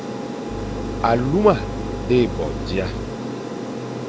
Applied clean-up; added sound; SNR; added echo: none; Aircraft; 6 dB; none.